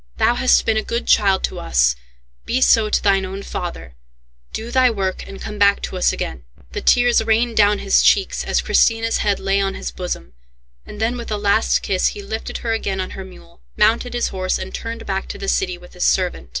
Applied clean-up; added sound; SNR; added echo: none; none; none; none.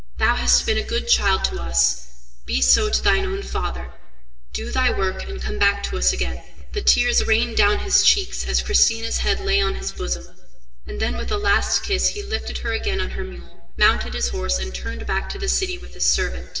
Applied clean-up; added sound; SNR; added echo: none; none; none; reverberation time 1.0 s.